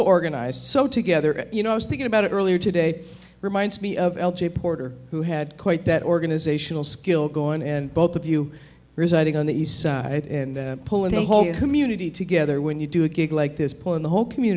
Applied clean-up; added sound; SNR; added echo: none; none; none; none.